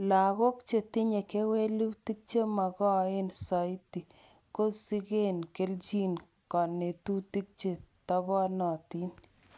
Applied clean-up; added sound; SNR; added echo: none; none; none; none.